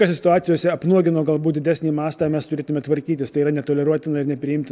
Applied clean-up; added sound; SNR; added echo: none; none; none; none.